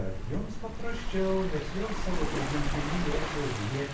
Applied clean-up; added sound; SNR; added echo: none; Waves, surf; -2 dB; reverberation time 0.3 s.